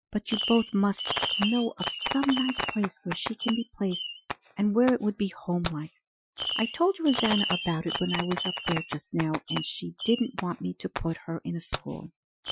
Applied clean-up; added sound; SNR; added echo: classical method Wiener filter.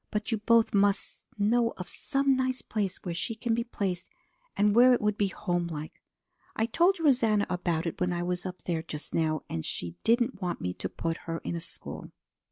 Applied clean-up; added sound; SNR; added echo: none; none; none; none.